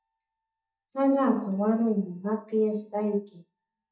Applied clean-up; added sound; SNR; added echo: neural mask model DeepFilterNet 3.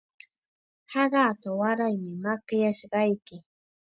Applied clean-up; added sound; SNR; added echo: none; none; none; none.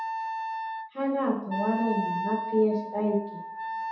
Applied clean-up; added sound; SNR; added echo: none; Wind instrument, woodwind instrument; 4 dB; reverberation time 0.8 s.